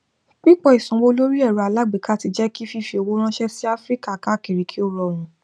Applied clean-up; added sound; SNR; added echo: none; none; none; none.